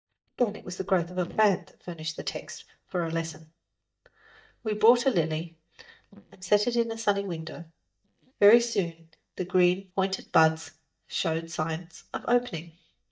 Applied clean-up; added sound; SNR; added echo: neural mask model DeepFilterNet 3.